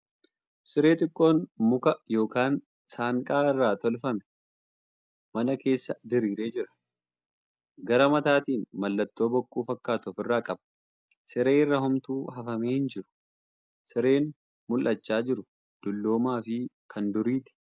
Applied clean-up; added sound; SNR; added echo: none; none; none; none.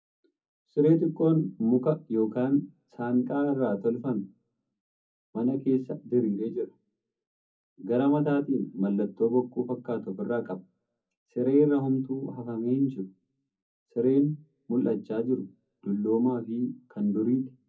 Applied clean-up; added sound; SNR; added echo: none; none; none; reverberation time 0.3 s.